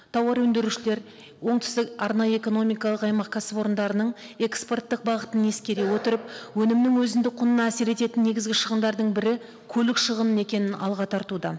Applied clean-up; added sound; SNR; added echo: none; none; none; none.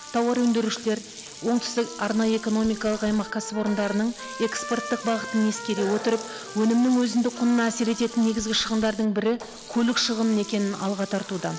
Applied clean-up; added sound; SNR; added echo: none; Sink (filling or washing) + Trumpet; 14 dB; none.